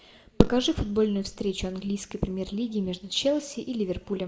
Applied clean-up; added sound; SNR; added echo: none; none; none; reverberation time 0.6 s.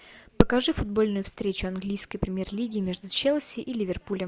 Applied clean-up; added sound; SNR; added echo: none; none; none; none.